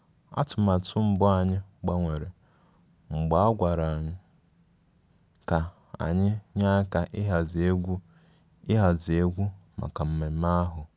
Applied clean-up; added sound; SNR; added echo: none; none; none; none.